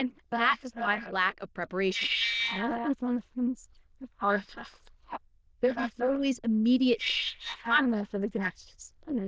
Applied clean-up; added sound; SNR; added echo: neural diffusion model UNIVERSE++.